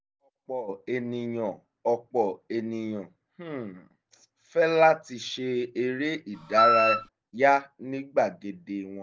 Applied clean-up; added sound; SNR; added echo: none; Wind instrument, woodwind instrument; -4 dB; none.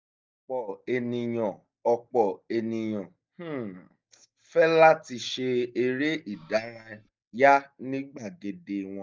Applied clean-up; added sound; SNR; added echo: neural mask model DeepFilterNet 3.